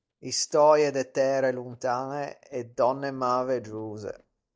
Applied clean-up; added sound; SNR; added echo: neural mask model DeepFilterNet 3.